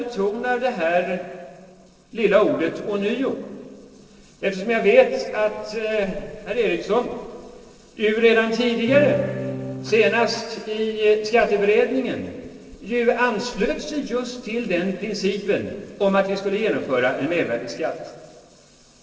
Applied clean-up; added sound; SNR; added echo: neural separator model SepFormer DNS4.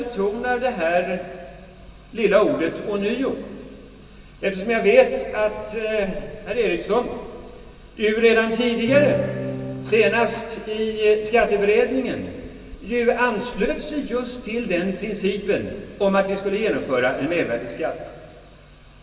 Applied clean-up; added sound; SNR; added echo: none; Acoustic guitar / Strum; 7 dB; reverberation time 2.3 s.